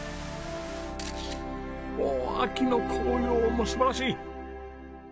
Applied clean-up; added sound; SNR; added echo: none; none; none; none.